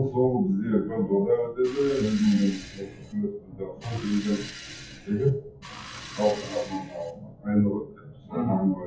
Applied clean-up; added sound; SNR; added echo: classical method WPE with log-MMSE.